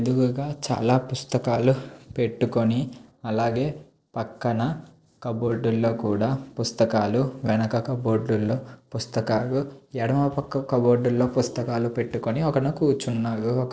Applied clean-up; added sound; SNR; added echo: neural separator model SepFormer DNS4.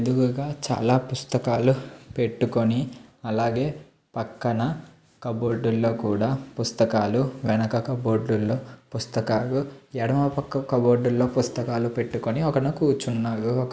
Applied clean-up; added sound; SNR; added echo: none; Piano; 13 dB; none.